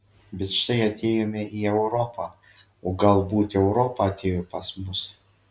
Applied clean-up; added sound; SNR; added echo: none; none; none; none.